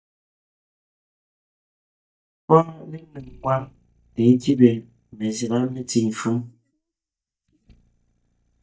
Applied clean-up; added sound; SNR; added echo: neural mask model DeepFilterNet 3.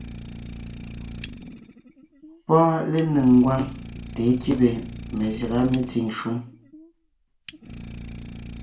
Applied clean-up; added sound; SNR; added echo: none; Idling; 13 dB; reverberation time 0.3 s.